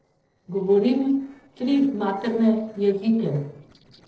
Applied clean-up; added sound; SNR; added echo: neural separator model SepFormer DNS4.